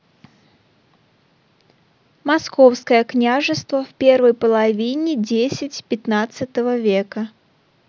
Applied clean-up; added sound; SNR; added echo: none; none; none; none.